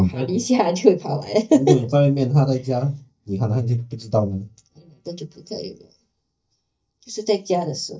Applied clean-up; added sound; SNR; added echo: neural mask model DeepFilterNet 3.